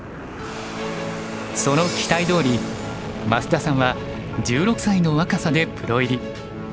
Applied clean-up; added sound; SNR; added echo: none; Fixed-wing aircraft, airplane; 11 dB; none.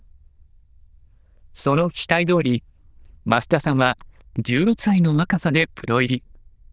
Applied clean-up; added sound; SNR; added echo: neural diffusion model UNIVERSE++.